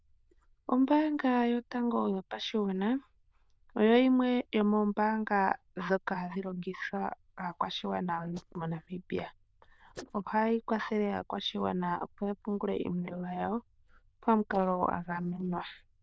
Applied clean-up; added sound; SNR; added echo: neural diffusion model UNIVERSE++.